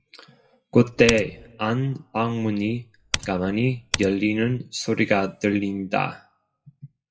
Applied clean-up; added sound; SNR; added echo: classical method WPE with log-MMSE.